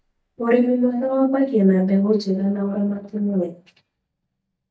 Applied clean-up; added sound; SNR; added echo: neural mask model DeepFilterNet 3.